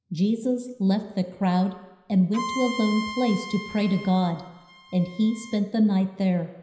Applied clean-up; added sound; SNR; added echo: none; Bowed string instrument; 12 dB; reverberation time 0.9 s.